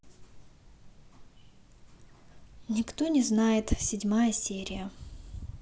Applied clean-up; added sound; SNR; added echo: none; none; none; none.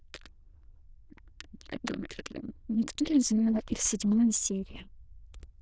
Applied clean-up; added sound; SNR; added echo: neural diffusion model UNIVERSE++.